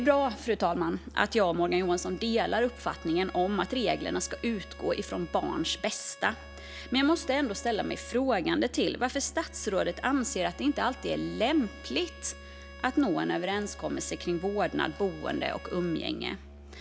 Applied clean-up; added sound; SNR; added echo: none; Bowed string instrument + Musical instrument; 16 dB; none.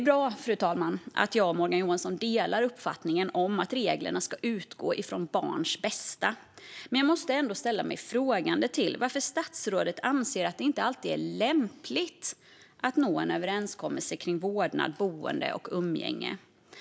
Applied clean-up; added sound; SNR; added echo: none; none; none; none.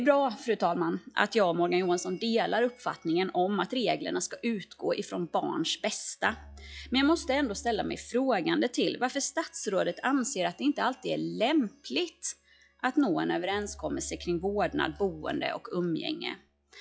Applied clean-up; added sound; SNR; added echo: classical method log-MMSE.